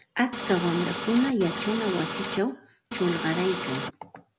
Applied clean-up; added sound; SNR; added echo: none; Printer; 5 dB; none.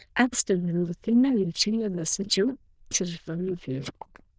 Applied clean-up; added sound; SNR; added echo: neural diffusion model UNIVERSE++.